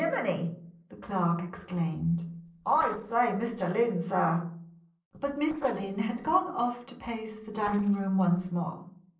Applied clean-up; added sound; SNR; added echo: neural separator model SepFormer DNS4.